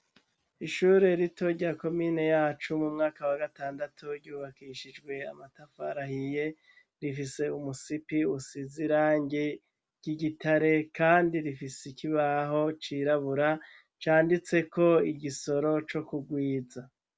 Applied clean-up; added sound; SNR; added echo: none; none; none; none.